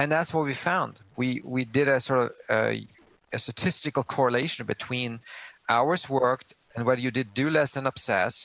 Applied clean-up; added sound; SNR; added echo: none; none; none; none.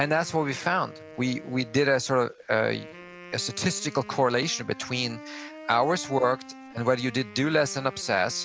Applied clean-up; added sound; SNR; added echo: none; Wind instrument, woodwind instrument; 18 dB; none.